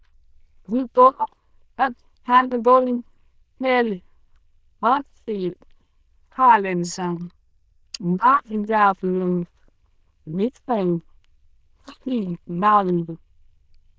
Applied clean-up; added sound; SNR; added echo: neural diffusion model UNIVERSE++.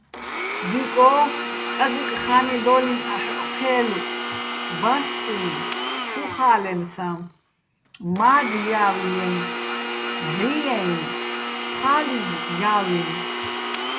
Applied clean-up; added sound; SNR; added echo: none; Domestic sounds, home sounds; 4 dB; none.